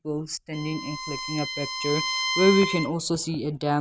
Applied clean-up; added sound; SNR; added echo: none; Bowed string instrument; 5 dB; none.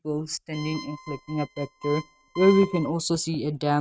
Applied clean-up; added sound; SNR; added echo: neural mask model RNNoise.